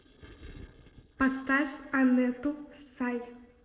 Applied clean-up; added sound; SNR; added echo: neural separator model SepFormer DNS4.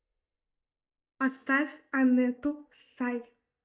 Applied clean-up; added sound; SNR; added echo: neural mask model DeepFilterNet 3.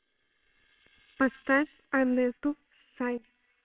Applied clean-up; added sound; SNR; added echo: neural separator model SepFormer WHAMR!.